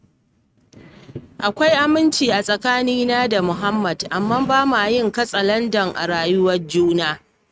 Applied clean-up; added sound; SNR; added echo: neural mask model RNNoise.